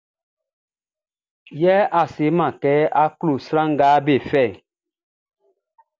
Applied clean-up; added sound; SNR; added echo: none; none; none; none.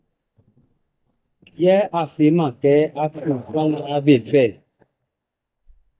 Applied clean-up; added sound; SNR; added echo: neural mask model DeepFilterNet 3.